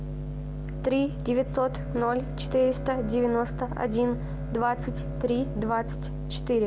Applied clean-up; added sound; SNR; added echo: none; Bowed string instrument; 15 dB; none.